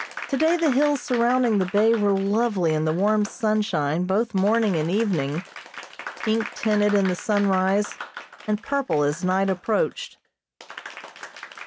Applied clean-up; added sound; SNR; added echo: none; Applause; 15 dB; none.